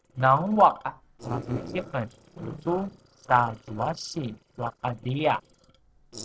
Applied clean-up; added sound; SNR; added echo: neural separator model SepFormer DNS4.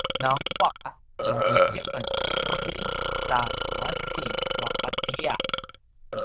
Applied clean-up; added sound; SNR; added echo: neural diffusion model UNIVERSE++.